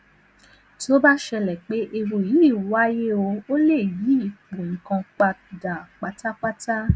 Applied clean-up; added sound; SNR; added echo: none; none; none; none.